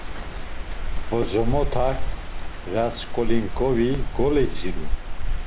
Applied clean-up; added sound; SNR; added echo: none; Wind; -3 dB; none.